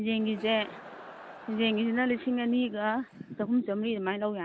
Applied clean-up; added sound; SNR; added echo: none; Crowd; 19 dB; none.